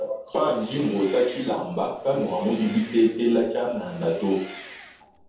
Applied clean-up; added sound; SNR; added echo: none; Engine; 19 dB; reverberation time 0.7 s.